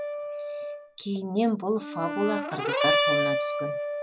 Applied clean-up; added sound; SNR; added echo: none; Brass instrument; -2 dB; none.